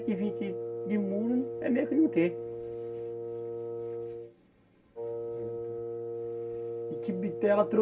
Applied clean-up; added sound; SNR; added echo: none; Wind instrument, woodwind instrument; 4 dB; reverberation time 0.2 s.